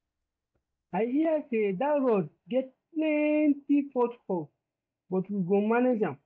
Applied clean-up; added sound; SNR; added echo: neural mask model DeepFilterNet 3.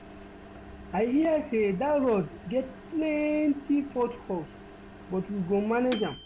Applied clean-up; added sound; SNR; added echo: none; Microwave oven; 12 dB; none.